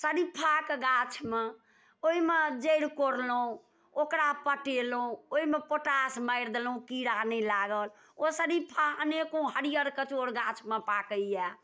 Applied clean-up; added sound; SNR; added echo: none; none; none; none.